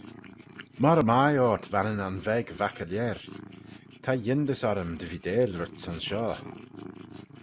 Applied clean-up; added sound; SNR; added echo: none; Purr; 18 dB; none.